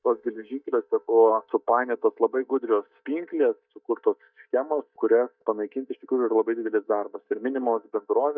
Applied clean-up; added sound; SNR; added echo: neural mask model DeepFilterNet 3.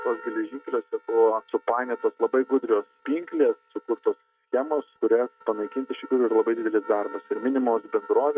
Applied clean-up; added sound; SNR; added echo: neural mask model RNNoise.